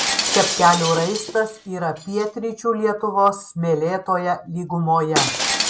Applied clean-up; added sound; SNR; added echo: none; Shatter; 6 dB; none.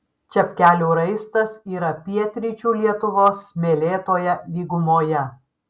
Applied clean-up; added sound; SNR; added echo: none; none; none; none.